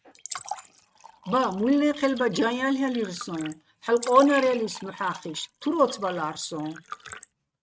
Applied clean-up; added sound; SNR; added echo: neural mask model RNNoise.